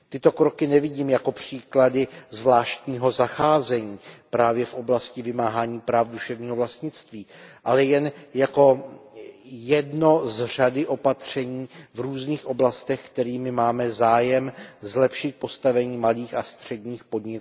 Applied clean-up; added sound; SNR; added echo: none; none; none; none.